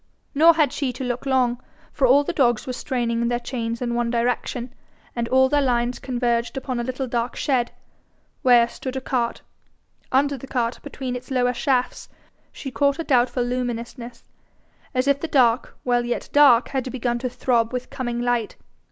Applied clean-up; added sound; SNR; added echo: none; none; none; none.